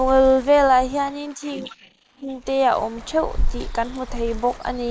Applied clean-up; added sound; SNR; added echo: neural mask model Resemble Enhance denoiser.